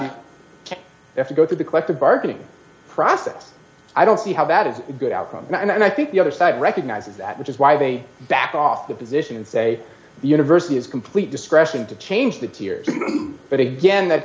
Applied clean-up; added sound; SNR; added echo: none; none; none; none.